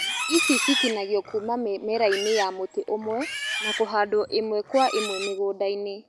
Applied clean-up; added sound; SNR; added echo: none; Livestock, farm animals, working animals; 6 dB; none.